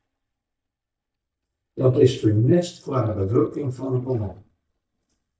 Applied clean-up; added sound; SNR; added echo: neural mask model DeepFilterNet 3.